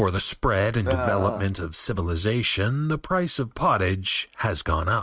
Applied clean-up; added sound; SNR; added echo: neural mask model RNNoise.